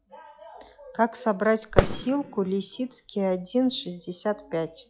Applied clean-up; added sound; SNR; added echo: classical method log-MMSE.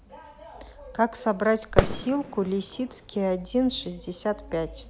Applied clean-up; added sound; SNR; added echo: none; Fireworks; 2 dB; none.